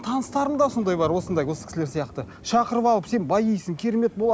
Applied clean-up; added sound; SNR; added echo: none; Thunder / Rain; 18 dB; none.